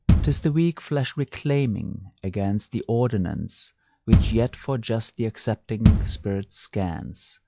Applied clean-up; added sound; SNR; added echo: classical method log-MMSE.